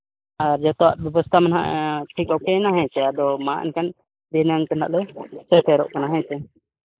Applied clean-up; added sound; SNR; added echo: neural mask model Resemble Enhance denoiser.